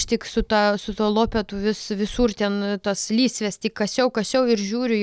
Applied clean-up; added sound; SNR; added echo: none; none; none; none.